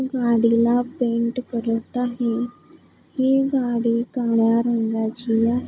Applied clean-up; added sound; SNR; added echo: none; none; none; none.